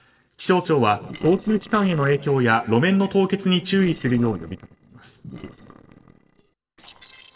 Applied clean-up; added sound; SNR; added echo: neural separator model SepFormer DNS4.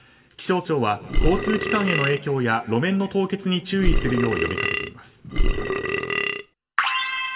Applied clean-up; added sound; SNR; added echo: none; Burping, eructation; -2 dB; reverberation time 1.3 s.